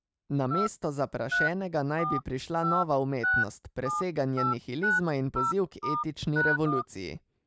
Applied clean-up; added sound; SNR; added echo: none; Telephone; 2 dB; none.